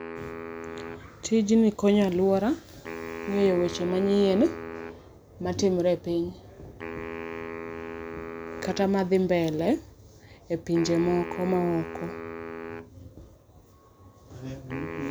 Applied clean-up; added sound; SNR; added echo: none; Wind instrument, woodwind instrument; 12 dB; none.